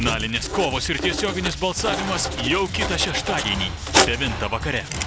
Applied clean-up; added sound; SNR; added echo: none; Writing; 4 dB; none.